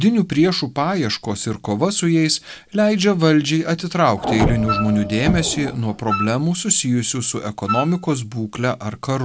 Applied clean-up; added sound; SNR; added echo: none; Wind instrument, woodwind instrument + Printer; 5 dB; none.